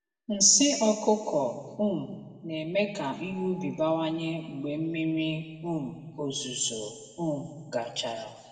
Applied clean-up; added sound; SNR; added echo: none; none; none; reverberation time 1.5 s.